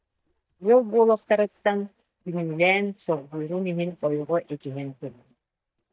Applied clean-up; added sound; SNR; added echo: neural mask model DeepFilterNet 3.